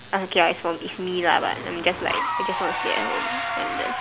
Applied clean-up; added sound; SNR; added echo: none; Engine / Car; 4 dB; none.